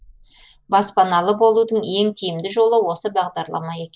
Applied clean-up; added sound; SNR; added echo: neural mask model Resemble Enhance denoiser.